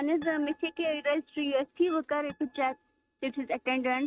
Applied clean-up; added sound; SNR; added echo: neural mask model RNNoise.